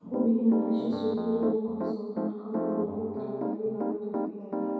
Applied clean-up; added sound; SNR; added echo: none; Piano; 4 dB; reverberation time 2.2 s.